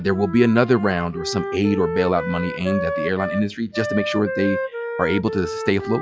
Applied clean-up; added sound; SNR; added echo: classical method log-MMSE.